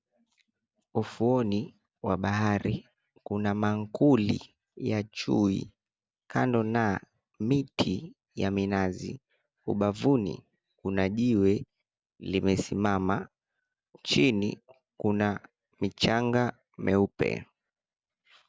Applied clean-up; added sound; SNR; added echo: none; none; none; none.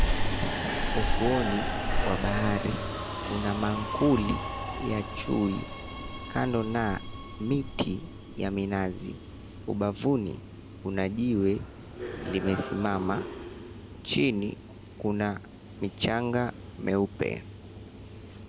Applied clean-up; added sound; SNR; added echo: none; Subway, metro, underground; 3 dB; none.